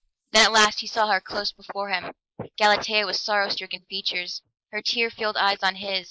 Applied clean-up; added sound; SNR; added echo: neural mask model Resemble Enhance denoiser.